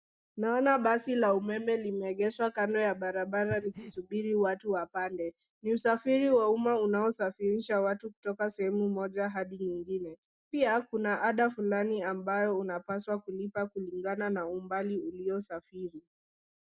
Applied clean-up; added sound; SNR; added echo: neural mask model DeepFilterNet 3.